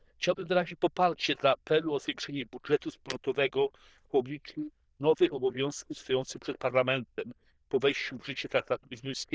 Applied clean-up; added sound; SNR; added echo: neural diffusion model UNIVERSE++.